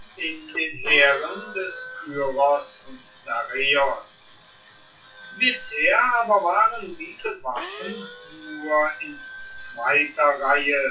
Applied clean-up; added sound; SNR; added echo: classical method WPE with log-MMSE.